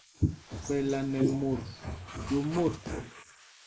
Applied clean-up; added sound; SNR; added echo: neural mask model Resemble Enhance denoiser.